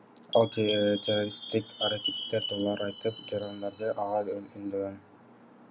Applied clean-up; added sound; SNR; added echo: none; Chime; 9 dB; none.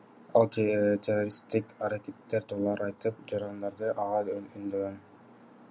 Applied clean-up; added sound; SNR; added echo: none; none; none; none.